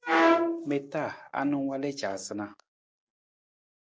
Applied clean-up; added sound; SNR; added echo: none; none; none; none.